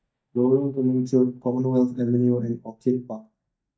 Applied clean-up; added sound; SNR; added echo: neural mask model DeepFilterNet 3.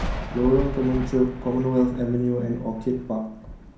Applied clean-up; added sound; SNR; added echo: none; Thunder; 9 dB; reverberation time 0.6 s.